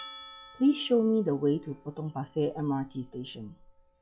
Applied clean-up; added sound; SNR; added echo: classical method log-MMSE.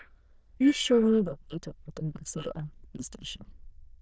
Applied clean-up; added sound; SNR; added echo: neural diffusion model UNIVERSE++.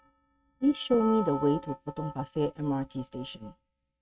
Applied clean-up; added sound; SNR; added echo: neural mask model RNNoise.